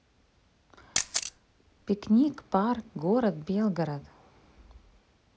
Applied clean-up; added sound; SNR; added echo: none; Camera; 5 dB; none.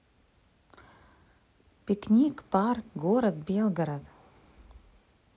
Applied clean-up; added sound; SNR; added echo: none; none; none; none.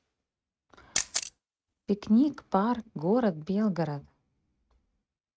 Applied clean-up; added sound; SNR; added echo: neural mask model RNNoise.